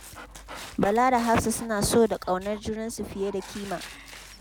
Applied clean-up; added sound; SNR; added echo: none; Dog; 17 dB; none.